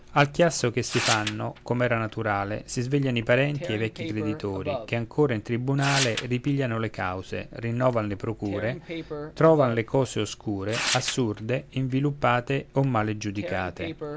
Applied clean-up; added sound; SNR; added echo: none; Tearing; 10 dB; none.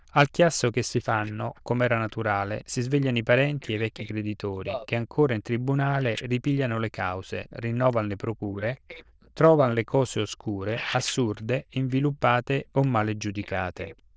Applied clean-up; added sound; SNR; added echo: neural diffusion model UNIVERSE++.